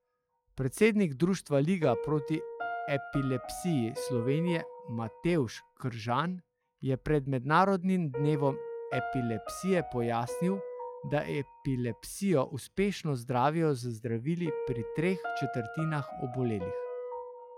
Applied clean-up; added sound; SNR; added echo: classical method log-MMSE.